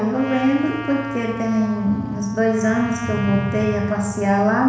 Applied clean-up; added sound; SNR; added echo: none; Trumpet; 14 dB; reverberation time 1.1 s.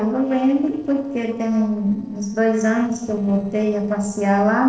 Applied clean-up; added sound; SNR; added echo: neural separator model SepFormer DNS4.